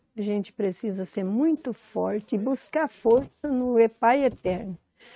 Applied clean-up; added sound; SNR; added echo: neural mask model RNNoise.